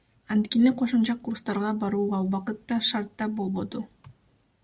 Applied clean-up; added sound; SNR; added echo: none; none; none; none.